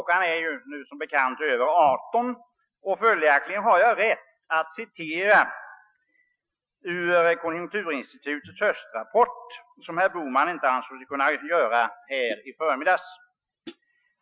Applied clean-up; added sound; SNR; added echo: classical method Wiener filter.